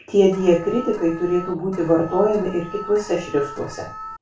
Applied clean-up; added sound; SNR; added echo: none; Alarm; 15 dB; reverberation time 0.3 s.